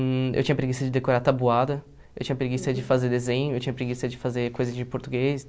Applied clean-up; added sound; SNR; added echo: none; none; none; none.